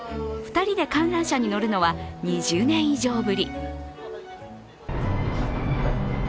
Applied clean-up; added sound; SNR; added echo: none; none; none; none.